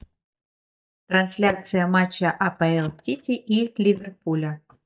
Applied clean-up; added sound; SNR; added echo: neural mask model DeepFilterNet 3.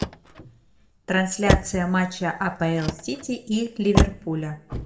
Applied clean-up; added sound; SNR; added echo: none; Motor vehicle (road); 1 dB; reverberation time 0.5 s.